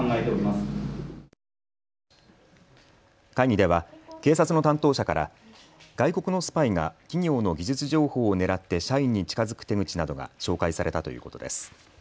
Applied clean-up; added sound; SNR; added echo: none; none; none; none.